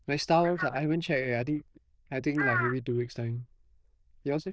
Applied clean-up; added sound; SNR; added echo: neural diffusion model UNIVERSE++.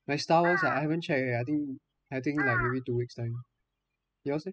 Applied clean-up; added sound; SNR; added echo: classical method spectral subtraction.